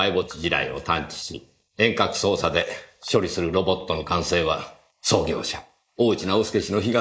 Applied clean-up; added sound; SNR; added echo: neural mask model Resemble Enhance denoiser.